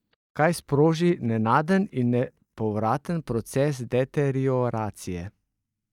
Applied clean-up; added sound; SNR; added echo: neural mask model DeepFilterNet 3.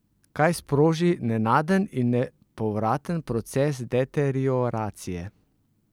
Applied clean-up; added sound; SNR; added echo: none; none; none; none.